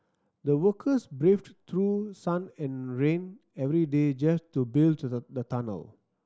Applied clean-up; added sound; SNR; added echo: none; none; none; none.